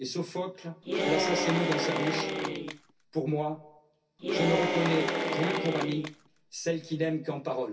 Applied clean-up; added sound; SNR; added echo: none; Applause / Cheering; -1 dB; reverberation time 0.3 s.